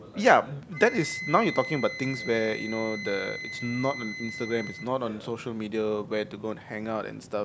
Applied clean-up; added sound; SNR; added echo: none; Wind instrument, woodwind instrument; 12 dB; none.